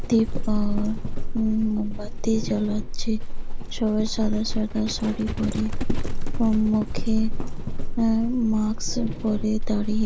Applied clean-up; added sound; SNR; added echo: none; Livestock, farm animals, working animals; -2 dB; none.